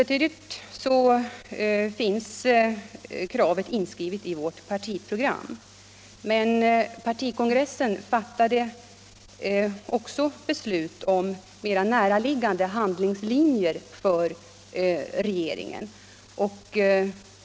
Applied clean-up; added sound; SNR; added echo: none; none; none; none.